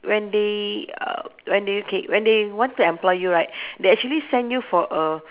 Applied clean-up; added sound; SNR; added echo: none; none; none; none.